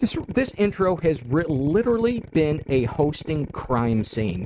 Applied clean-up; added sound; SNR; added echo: neural mask model RNNoise.